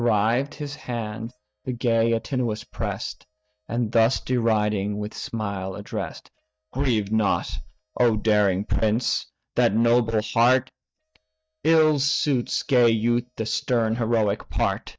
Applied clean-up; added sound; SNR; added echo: neural mask model DeepFilterNet 3.